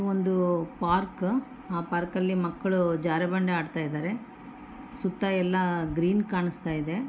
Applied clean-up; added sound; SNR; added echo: none; none; none; none.